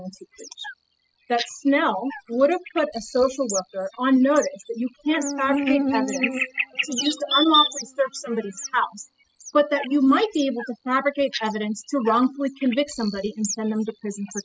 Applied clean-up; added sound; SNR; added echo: classical method spectral subtraction.